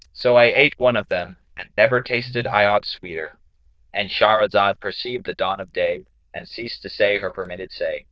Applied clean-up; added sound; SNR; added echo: neural diffusion model UNIVERSE++.